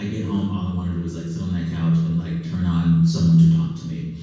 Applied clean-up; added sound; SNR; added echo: none; none; none; reverberation time 1.2 s.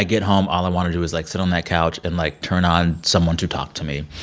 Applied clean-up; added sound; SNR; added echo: none; none; none; none.